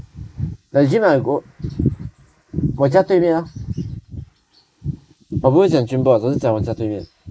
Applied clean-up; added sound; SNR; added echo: neural mask model Resemble Enhance denoiser.